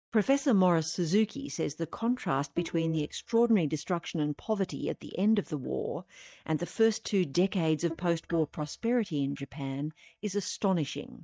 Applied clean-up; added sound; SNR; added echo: neural mask model DeepFilterNet 3.